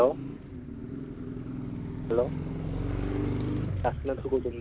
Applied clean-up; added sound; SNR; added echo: none; Car passing by; 0 dB; none.